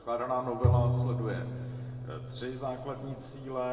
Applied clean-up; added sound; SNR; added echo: none; Bowed string instrument; -3 dB; reverberation time 1.6 s.